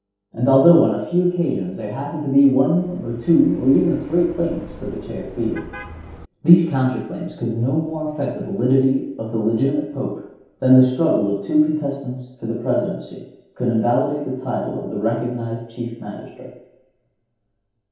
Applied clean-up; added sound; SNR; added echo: none; Car passing by; 17 dB; reverberation time 0.8 s.